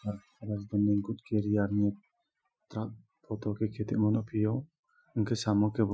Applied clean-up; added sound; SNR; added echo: classical method Wiener filter.